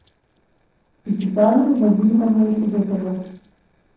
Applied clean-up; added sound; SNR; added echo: neural separator model SepFormer DNS4.